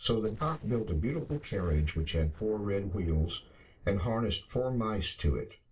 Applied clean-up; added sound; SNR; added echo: neural separator model SepFormer DNS4.